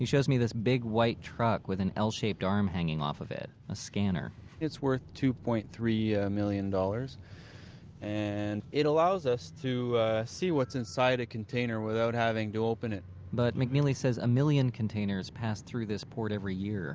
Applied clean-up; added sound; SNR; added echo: none; none; none; none.